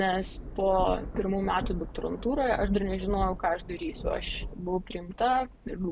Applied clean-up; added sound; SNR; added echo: none; Thunder / Rain; 9 dB; none.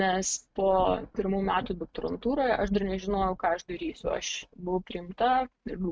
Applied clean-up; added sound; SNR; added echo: neural mask model RNNoise.